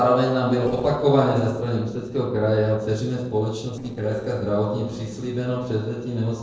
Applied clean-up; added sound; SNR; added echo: neural separator model SepFormer DNS4.